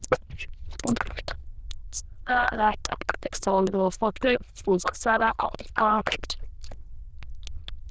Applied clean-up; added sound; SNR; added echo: neural diffusion model UNIVERSE++.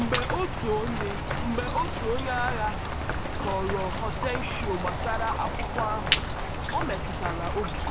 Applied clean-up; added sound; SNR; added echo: none; Rain; -3 dB; none.